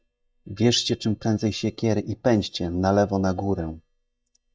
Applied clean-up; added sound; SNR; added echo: neural mask model DeepFilterNet 3.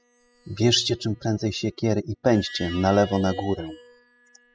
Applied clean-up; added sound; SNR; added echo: classical method spectral subtraction.